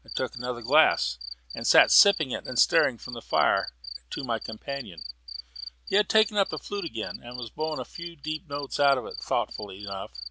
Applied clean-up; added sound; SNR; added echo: none; Cricket; 13 dB; none.